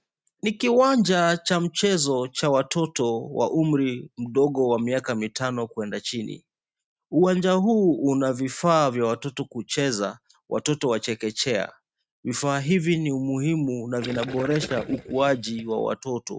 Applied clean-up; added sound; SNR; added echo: neural mask model RNNoise.